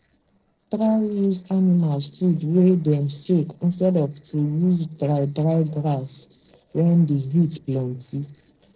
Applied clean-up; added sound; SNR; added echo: neural separator model SepFormer DNS4.